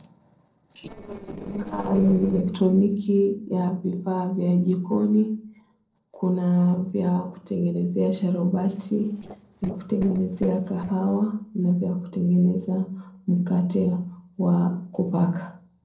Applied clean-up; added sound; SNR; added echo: neural separator model SepFormer DNS4.